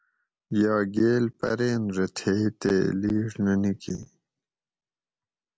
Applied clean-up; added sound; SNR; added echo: none; none; none; none.